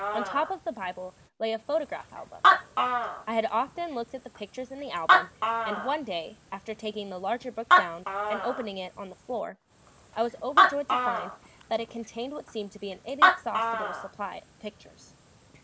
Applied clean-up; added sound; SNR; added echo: none; Animal; -5 dB; none.